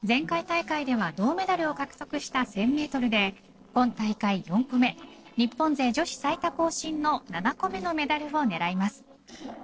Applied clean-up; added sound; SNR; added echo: neural separator model SepFormer DNS4.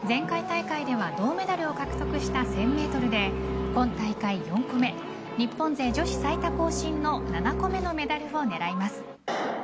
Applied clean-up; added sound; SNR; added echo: none; Bowed string instrument; 4 dB; none.